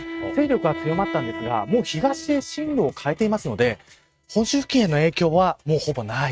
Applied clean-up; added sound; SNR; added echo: neural mask model RNNoise.